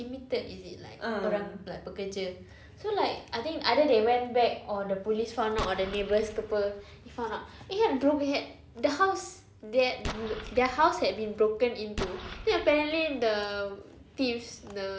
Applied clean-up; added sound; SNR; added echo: none; Explosion; 12 dB; none.